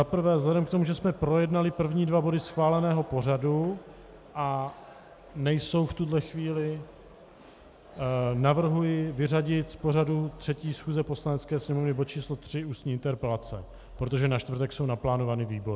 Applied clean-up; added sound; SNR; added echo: none; none; none; none.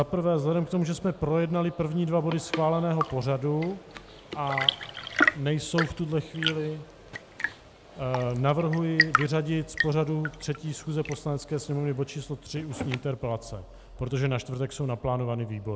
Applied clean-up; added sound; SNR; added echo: none; Tap / Fill (with liquid) / Trickle, dribble / Chirp, tweet / Engine; 6 dB; none.